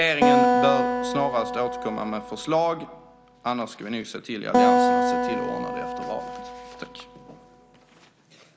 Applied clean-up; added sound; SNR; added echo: none; Acoustic guitar; -4 dB; none.